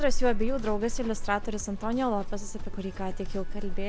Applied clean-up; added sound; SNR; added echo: none; Livestock, farm animals, working animals; -2 dB; none.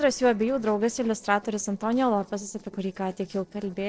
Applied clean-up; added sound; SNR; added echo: neural separator model SepFormer DNS4.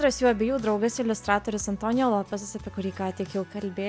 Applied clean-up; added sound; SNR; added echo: none; none; none; none.